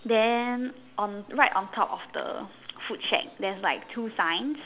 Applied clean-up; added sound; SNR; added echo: none; none; none; none.